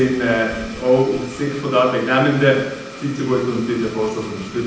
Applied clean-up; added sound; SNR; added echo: none; Domestic sounds, home sounds; 18 dB; reverberation time 0.9 s.